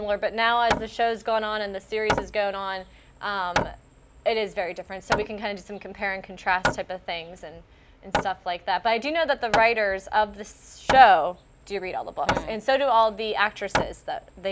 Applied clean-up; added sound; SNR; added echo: none; Hammer; 8 dB; none.